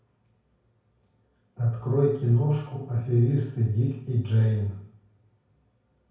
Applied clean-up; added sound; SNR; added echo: none; none; none; reverberation time 0.6 s.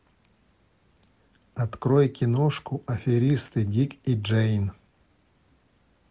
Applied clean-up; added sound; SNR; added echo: none; none; none; none.